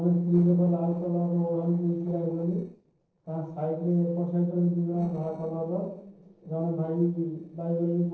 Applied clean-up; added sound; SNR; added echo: neural separator model SepFormer DNS4.